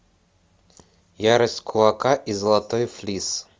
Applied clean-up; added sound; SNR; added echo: none; none; none; none.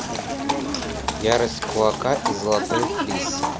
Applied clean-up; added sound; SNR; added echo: none; Livestock, farm animals, working animals; 1 dB; none.